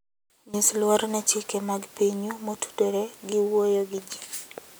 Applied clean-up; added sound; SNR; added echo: none; none; none; none.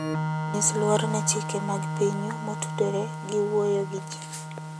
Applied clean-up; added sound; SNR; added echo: none; Organ; 3 dB; none.